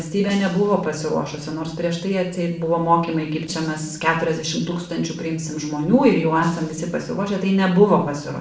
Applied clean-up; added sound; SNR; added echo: neural separator model SepFormer DNS4.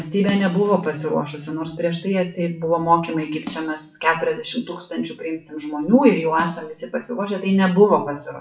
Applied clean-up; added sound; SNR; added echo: classical method WPE with log-MMSE.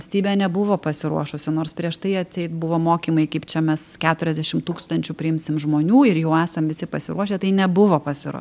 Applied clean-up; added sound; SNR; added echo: none; none; none; none.